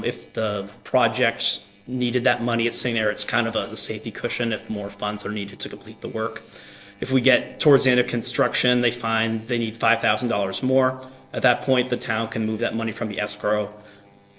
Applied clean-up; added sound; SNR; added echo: neural separator model SepFormer DNS4.